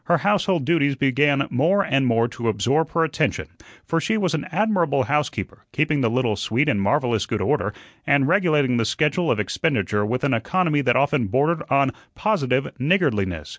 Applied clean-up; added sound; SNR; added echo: none; none; none; none.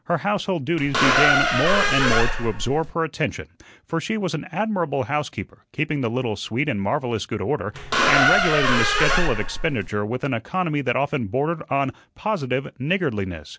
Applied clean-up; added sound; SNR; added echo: none; Squeak; -4 dB; none.